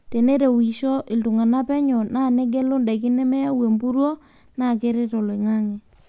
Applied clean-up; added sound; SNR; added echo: none; none; none; none.